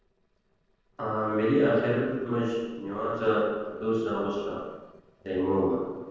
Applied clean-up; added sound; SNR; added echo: neural separator model SepFormer DNS4.